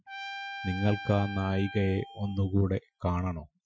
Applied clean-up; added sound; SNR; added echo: classical method Wiener filter.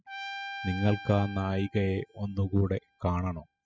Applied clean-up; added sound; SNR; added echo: classical method spectral subtraction.